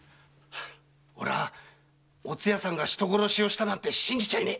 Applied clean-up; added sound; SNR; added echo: none; none; none; none.